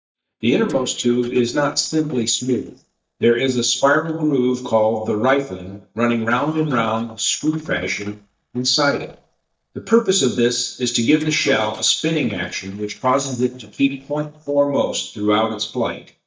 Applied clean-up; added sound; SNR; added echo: neural mask model DeepFilterNet 3.